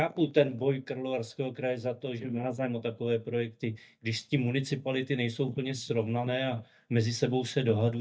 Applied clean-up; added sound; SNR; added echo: neural mask model DeepFilterNet 3.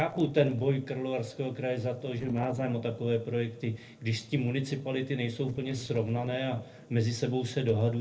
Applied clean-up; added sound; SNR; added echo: neural separator model SepFormer DNS4.